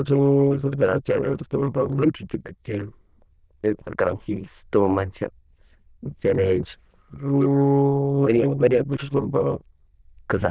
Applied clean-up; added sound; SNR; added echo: neural diffusion model UNIVERSE++.